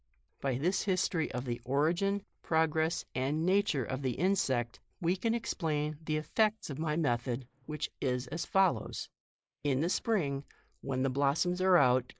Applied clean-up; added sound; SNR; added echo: neural mask model Resemble Enhance denoiser.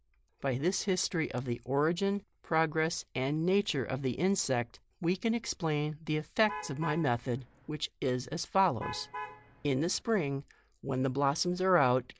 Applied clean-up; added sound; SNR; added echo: none; Alarm / Truck; 12 dB; none.